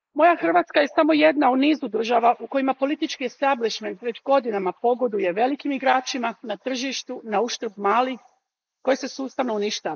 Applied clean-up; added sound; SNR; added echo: neural mask model Resemble Enhance denoiser.